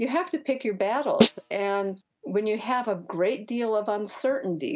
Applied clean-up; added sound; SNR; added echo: neural mask model RNNoise.